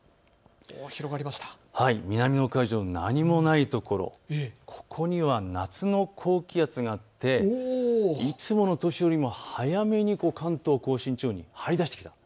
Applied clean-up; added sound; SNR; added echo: none; none; none; none.